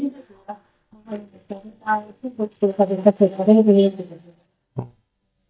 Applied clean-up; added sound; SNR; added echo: neural mask model DeepFilterNet 3.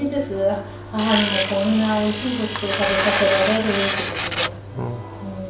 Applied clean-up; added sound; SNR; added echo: none; Tools + Tearing; 3 dB; none.